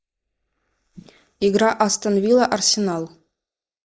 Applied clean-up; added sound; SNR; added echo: neural mask model Resemble Enhance denoiser.